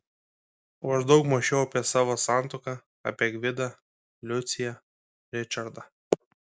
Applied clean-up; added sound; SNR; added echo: none; none; none; none.